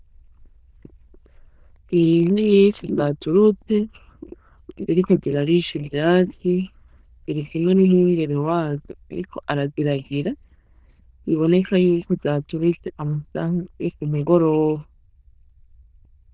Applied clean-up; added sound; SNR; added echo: neural diffusion model UNIVERSE++.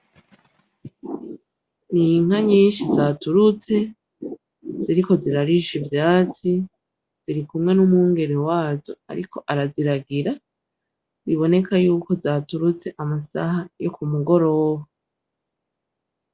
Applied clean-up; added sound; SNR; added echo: none; none; none; none.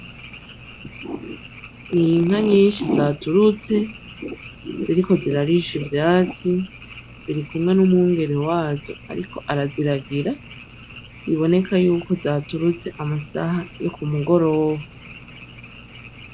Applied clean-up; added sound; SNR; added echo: none; Fart + Frog; 18 dB; none.